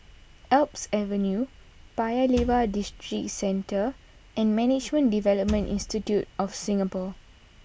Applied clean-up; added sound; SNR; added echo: none; Wood; 11 dB; none.